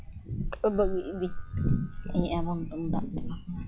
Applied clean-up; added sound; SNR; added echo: classical method log-MMSE.